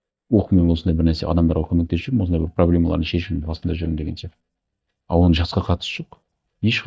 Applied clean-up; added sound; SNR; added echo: neural mask model DeepFilterNet 3.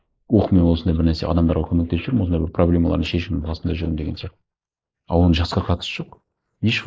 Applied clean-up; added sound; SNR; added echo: neural mask model Resemble Enhance denoiser.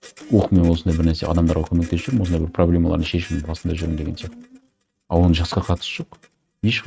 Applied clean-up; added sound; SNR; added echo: neural mask model RNNoise.